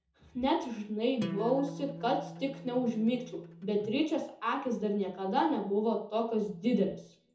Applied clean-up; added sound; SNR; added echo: none; Acoustic guitar; 12 dB; reverberation time 0.5 s.